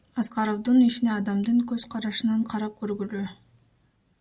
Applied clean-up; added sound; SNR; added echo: none; none; none; none.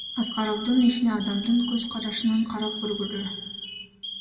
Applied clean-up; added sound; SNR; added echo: none; Alarm; 10 dB; reverberation time 1.6 s.